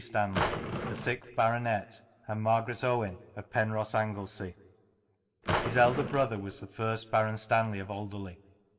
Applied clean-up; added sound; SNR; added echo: none; Drawer open or close; 3 dB; reverberation time 1.0 s.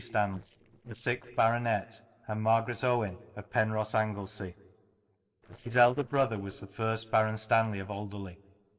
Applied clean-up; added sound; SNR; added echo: neural separator model SepFormer DNS4.